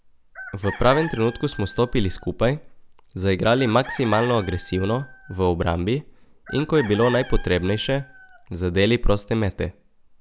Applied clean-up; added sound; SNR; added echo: none; Chicken, rooster; 16 dB; none.